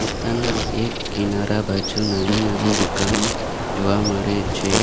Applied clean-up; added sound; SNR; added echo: none; Insect; 0 dB; none.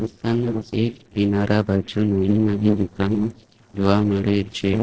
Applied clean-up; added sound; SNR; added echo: neural separator model SepFormer DNS4.